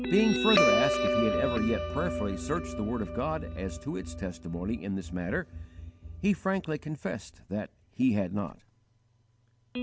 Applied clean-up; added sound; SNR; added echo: none; Guitar; 2 dB; none.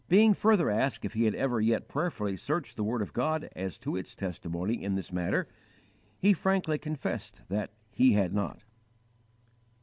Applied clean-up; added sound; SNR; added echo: none; none; none; none.